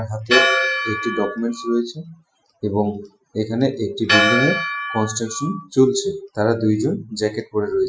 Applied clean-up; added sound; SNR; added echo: classical method Wiener filter.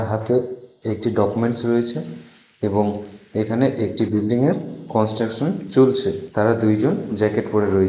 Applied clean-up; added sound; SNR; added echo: neural mask model Resemble Enhance denoiser.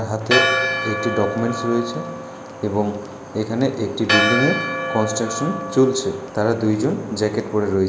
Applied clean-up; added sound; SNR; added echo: none; Church bell; 3 dB; none.